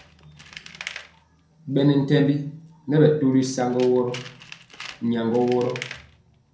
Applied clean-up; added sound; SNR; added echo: none; Tools; 19 dB; reverberation time 0.6 s.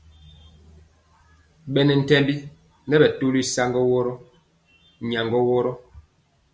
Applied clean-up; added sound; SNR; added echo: none; none; none; none.